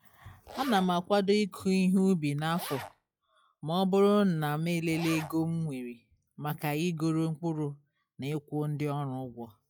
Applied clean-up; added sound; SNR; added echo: classical method log-MMSE.